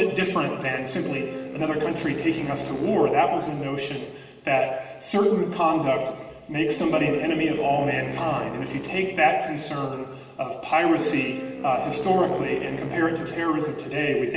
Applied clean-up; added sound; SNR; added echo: none; Wind instrument, woodwind instrument; 12 dB; reverberation time 1.2 s.